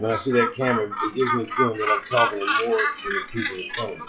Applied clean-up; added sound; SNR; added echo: classical method WPE with log-MMSE.